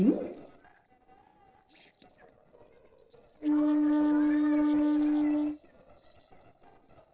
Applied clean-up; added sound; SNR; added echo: neural separator model SepFormer DNS4.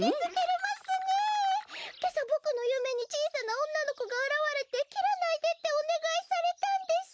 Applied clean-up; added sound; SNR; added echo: none; none; none; none.